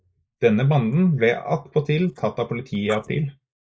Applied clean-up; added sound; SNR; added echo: neural mask model Resemble Enhance denoiser.